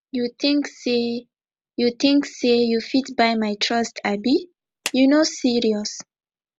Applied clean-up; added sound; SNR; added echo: none; Clapping; 15 dB; none.